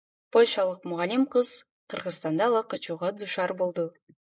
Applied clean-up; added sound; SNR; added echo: neural mask model Resemble Enhance denoiser.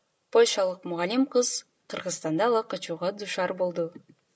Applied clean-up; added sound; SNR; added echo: none; none; none; none.